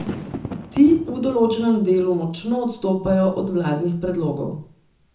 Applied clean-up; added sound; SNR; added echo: none; Fireworks; 16 dB; reverberation time 0.6 s.